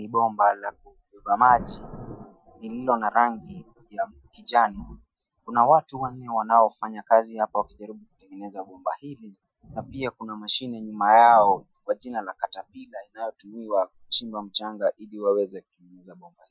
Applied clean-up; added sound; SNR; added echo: classical method Wiener filter.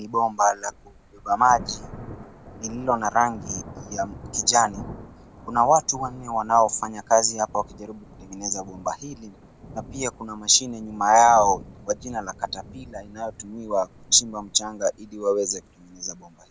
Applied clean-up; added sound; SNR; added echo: none; Thunder / Rain; 18 dB; none.